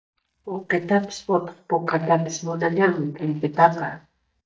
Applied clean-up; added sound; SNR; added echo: neural mask model DeepFilterNet 3.